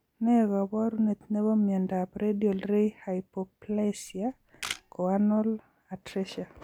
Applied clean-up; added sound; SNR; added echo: none; Camera; 14 dB; none.